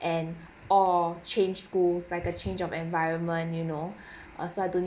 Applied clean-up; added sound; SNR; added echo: none; none; none; none.